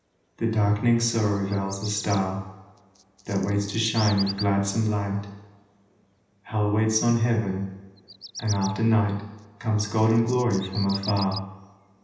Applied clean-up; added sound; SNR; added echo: none; Bird vocalization, bird call, bird song; 17 dB; reverberation time 0.9 s.